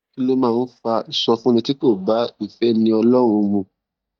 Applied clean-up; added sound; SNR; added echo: neural mask model DeepFilterNet 3.